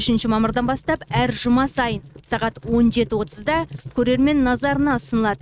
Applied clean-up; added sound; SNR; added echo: neural mask model RNNoise.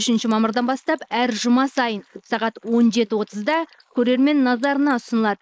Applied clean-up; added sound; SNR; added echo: neural mask model Resemble Enhance denoiser.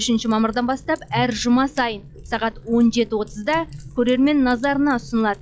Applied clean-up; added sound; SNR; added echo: classical method log-MMSE.